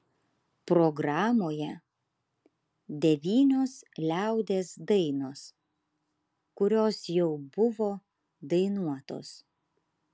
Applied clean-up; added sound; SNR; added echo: none; none; none; none.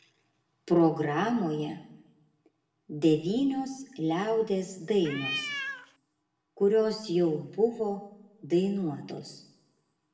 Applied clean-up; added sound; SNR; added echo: none; Cat; 6 dB; reverberation time 0.8 s.